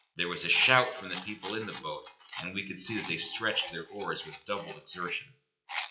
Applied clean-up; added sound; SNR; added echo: classical method WPE with log-MMSE.